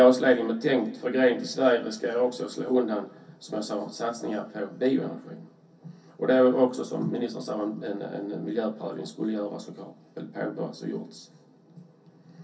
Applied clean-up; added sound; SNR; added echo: none; none; none; reverberation time 0.3 s.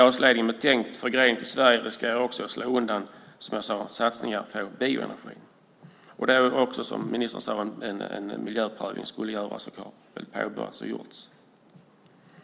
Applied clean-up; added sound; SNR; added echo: none; none; none; none.